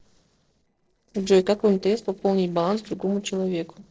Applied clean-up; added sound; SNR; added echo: neural separator model SepFormer DNS4.